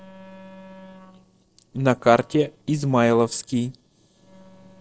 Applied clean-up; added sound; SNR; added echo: neural separator model SepFormer DNS4.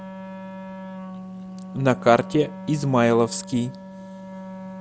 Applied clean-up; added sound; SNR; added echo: none; Wind instrument, woodwind instrument; 12 dB; none.